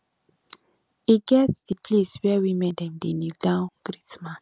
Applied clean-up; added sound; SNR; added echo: none; none; none; none.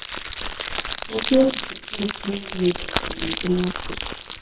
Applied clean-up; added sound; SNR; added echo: neural separator model SepFormer WHAMR!.